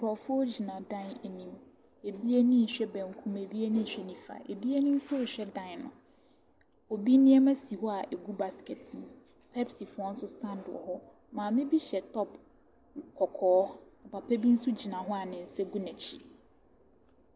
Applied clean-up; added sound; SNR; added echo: none; none; none; none.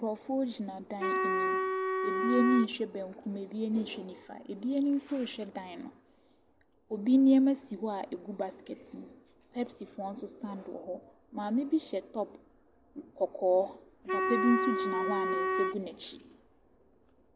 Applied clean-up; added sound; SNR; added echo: none; Wind instrument, woodwind instrument; 0 dB; none.